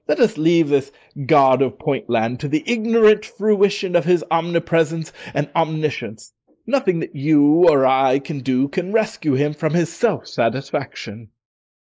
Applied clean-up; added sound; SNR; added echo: neural mask model Resemble Enhance denoiser.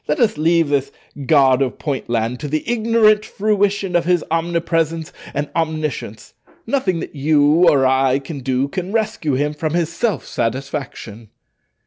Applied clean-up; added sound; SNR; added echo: none; none; none; none.